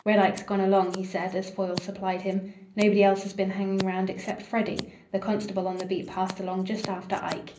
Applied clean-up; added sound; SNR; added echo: none; Scissors; 17 dB; reverberation time 0.5 s.